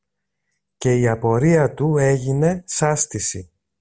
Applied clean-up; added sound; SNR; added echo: none; none; none; none.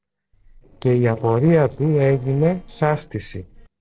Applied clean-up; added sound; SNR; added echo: neural separator model SepFormer DNS4.